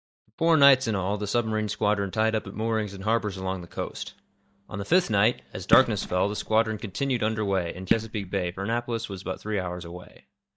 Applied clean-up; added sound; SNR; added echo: neural mask model DeepFilterNet 3.